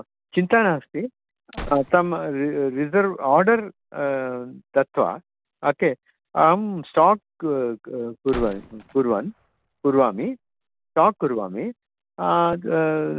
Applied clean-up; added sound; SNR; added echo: none; Gunshot, gunfire; 19 dB; none.